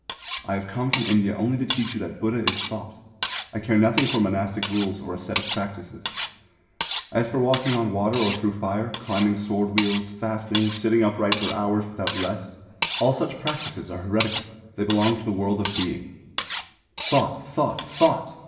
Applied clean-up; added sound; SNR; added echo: none; Cutlery, silverware; 2 dB; reverberation time 1.1 s.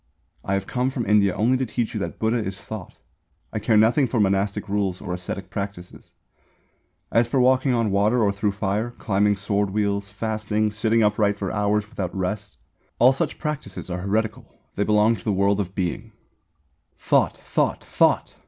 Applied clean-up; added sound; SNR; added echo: none; none; none; none.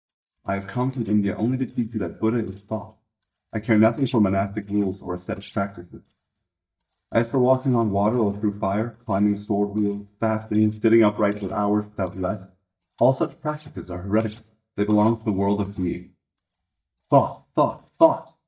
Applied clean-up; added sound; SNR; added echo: neural mask model DeepFilterNet 3.